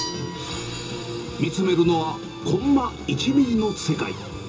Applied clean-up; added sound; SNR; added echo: none; Glass; 19 dB; reverberation time 0.2 s.